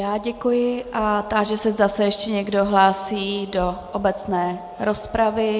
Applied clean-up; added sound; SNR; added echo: none; none; none; none.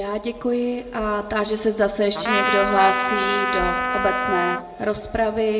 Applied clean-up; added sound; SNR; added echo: none; Trumpet; 1 dB; reverberation time 1.0 s.